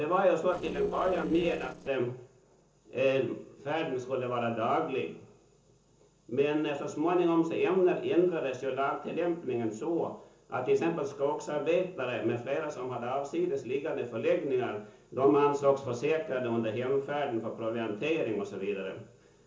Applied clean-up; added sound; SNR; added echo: neural separator model SepFormer DNS4.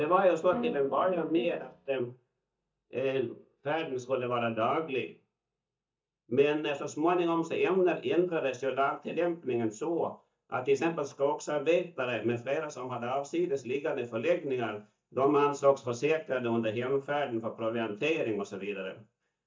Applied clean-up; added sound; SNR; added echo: neural mask model DeepFilterNet 3.